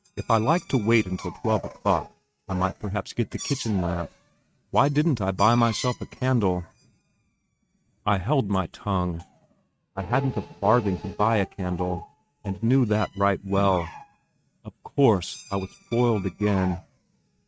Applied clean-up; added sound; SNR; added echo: neural mask model RNNoise.